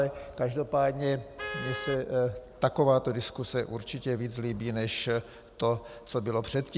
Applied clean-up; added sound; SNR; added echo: none; Vehicle horn, car horn, honking; 14 dB; none.